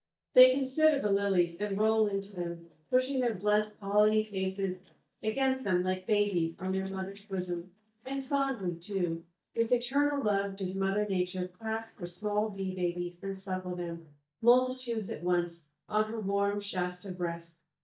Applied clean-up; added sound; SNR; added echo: neural mask model DeepFilterNet 3.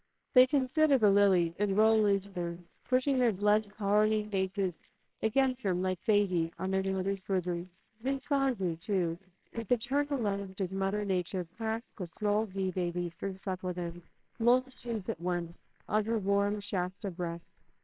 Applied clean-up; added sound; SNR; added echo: neural separator model SepFormer WHAMR!.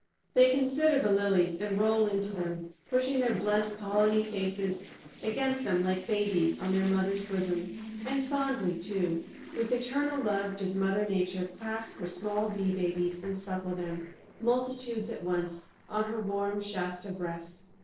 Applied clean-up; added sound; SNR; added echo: neural separator model SepFormer DNS4.